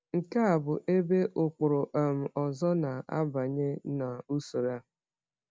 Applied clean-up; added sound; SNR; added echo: none; none; none; none.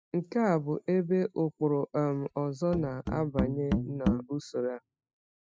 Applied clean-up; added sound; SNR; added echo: classical method spectral subtraction.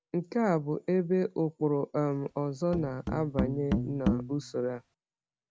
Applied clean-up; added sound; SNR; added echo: none; Musical instrument; 3 dB; none.